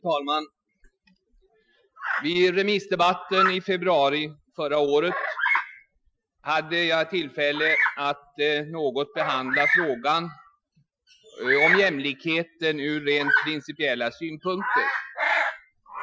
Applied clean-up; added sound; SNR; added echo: classical method Wiener filter.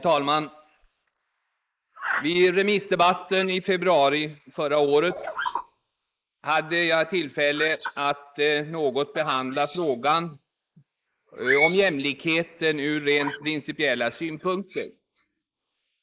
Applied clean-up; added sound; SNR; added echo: neural mask model Resemble Enhance denoiser.